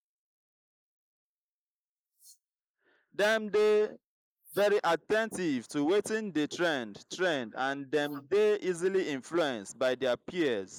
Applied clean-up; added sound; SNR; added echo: neural mask model Resemble Enhance denoiser.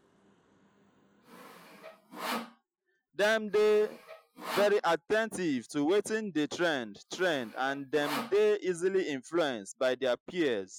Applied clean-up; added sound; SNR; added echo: classical method Wiener filter.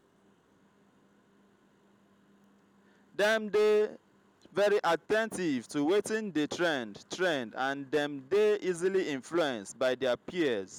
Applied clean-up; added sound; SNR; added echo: none; none; none; none.